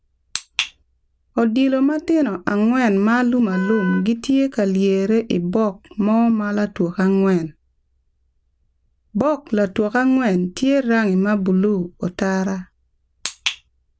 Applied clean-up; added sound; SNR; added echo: none; Wind instrument, woodwind instrument; 14 dB; none.